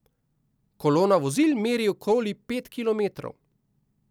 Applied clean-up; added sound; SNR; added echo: none; none; none; none.